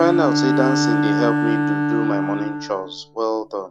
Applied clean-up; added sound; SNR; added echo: none; Bowed string instrument; -2 dB; none.